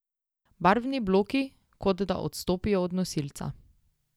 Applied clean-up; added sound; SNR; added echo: none; none; none; none.